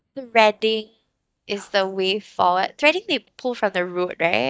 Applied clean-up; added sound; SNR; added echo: neural mask model DeepFilterNet 3.